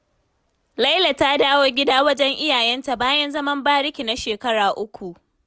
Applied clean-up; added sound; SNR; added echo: none; none; none; none.